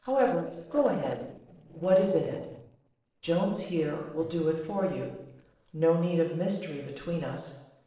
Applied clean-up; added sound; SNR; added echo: neural separator model SepFormer DNS4.